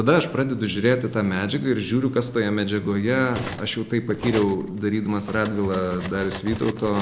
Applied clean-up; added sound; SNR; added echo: none; Cutlery, silverware; 15 dB; none.